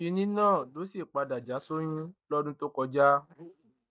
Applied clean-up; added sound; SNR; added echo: neural mask model DeepFilterNet 3.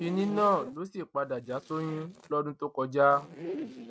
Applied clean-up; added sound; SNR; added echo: neural mask model RNNoise.